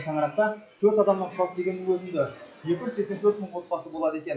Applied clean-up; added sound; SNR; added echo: classical method WPE with log-MMSE.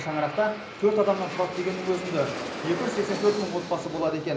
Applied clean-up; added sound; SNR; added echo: none; Aircraft; 8 dB; reverberation time 0.5 s.